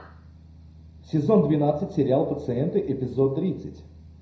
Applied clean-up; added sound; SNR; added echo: none; none; none; reverberation time 0.4 s.